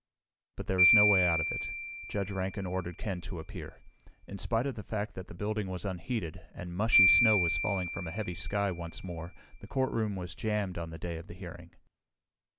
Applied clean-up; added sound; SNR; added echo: none; Marimba, xylophone; 1 dB; none.